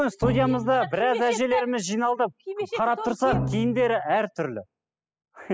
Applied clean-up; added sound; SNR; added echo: classical method spectral subtraction.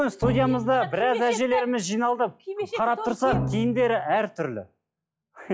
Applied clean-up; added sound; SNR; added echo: classical method log-MMSE.